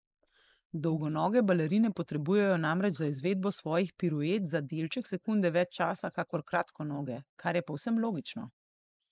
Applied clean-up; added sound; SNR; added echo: neural mask model Resemble Enhance denoiser.